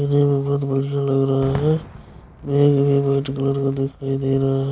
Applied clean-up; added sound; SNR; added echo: none; Fireworks; 19 dB; none.